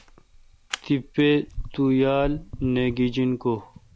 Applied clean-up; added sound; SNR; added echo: none; Camera; 13 dB; none.